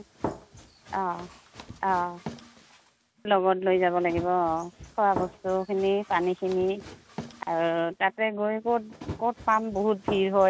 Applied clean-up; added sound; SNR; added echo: none; Run; 14 dB; none.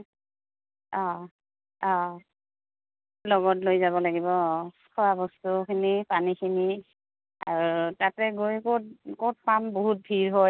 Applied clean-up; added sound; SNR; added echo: none; none; none; none.